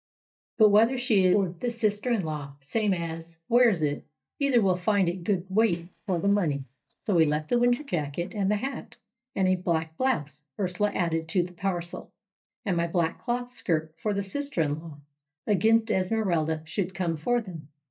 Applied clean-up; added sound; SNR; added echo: neural mask model DeepFilterNet 3.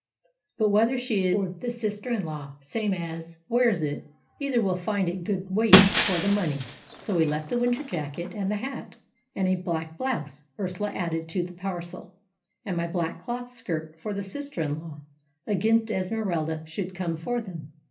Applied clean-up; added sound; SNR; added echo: none; Shatter; -2 dB; reverberation time 0.3 s.